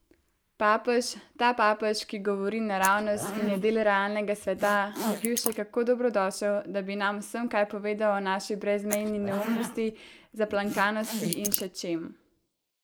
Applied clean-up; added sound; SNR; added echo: neural mask model Resemble Enhance denoiser.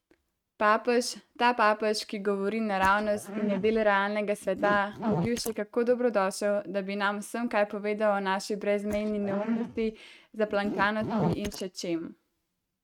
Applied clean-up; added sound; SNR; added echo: neural mask model RNNoise.